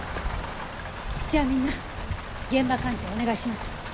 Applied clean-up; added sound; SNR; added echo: none; Rain; 5 dB; none.